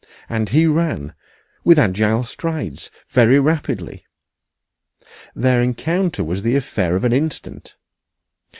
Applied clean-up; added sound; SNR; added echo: none; none; none; none.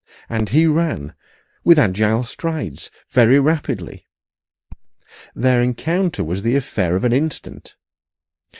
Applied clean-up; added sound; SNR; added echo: neural mask model DeepFilterNet 3.